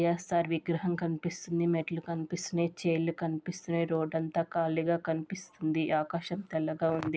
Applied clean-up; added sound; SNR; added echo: none; none; none; none.